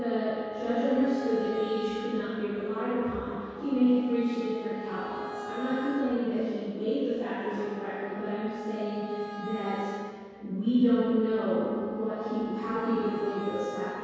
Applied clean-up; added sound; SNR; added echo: none; Wind instrument, woodwind instrument; 13 dB; reverberation time 2.0 s.